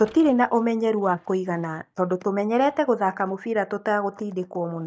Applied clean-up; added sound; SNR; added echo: neural mask model DeepFilterNet 3.